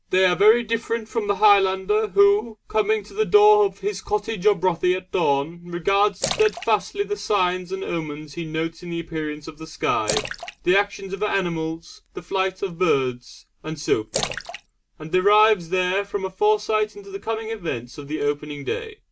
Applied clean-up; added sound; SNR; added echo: none; Splash, splatter; 11 dB; none.